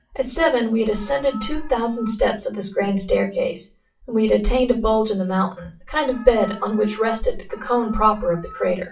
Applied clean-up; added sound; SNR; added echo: classical method WPE with log-MMSE.